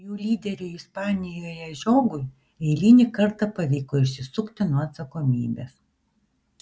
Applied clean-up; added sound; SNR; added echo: none; none; none; none.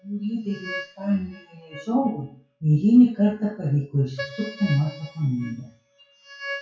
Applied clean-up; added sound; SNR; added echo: classical method WPE with log-MMSE.